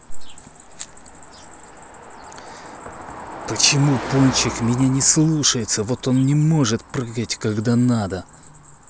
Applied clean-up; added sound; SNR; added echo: none; Car passing by; 14 dB; none.